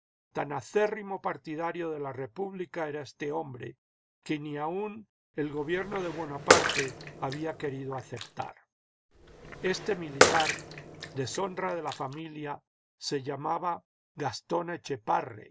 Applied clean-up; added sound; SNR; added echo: none; Bathtub (filling or washing) / Water / Splash, splatter; -3 dB; none.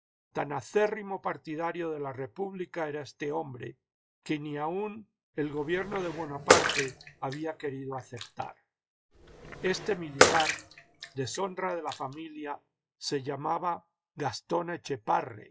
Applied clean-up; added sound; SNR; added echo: classical method log-MMSE.